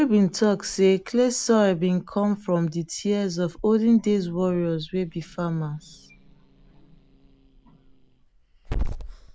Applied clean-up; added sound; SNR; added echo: none; Growling / Hiss; 14 dB; none.